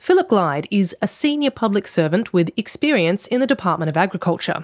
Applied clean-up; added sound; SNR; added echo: none; none; none; none.